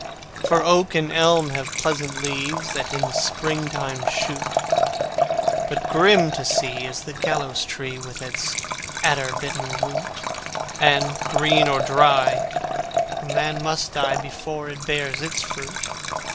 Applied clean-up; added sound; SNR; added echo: none; Liquid; 1 dB; none.